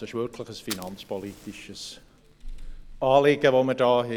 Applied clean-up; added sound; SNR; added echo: none; Fire; 17 dB; none.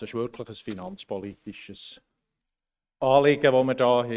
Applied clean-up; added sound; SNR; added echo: neural mask model RNNoise.